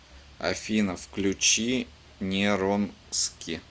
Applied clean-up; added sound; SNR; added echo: none; none; none; none.